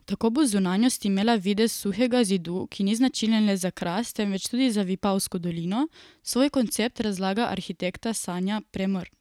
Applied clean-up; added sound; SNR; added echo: none; none; none; none.